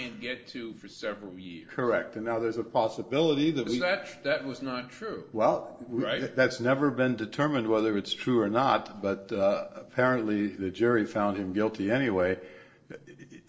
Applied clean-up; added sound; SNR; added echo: neural separator model SepFormer DNS4.